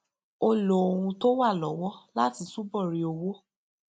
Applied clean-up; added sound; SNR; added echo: none; none; none; none.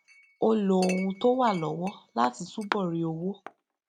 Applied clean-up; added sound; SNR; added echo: none; Chink, clink; 14 dB; none.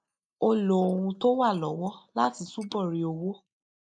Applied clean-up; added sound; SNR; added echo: neural mask model Resemble Enhance denoiser.